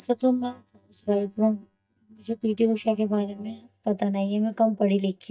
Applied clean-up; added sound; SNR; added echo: neural mask model DeepFilterNet 3.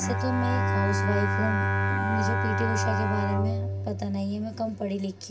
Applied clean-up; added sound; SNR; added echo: none; Bowed string instrument; -4 dB; reverberation time 0.4 s.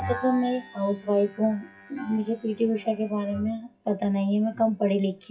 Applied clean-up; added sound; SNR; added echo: classical method WPE with log-MMSE.